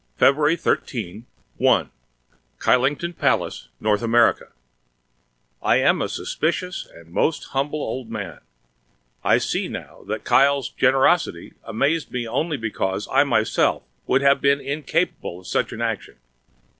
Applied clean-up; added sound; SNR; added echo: none; none; none; none.